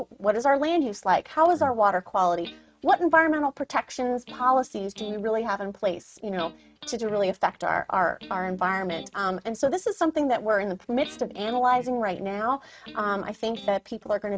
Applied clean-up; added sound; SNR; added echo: neural mask model RNNoise.